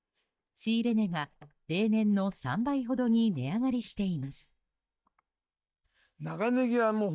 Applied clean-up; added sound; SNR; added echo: neural mask model DeepFilterNet 3.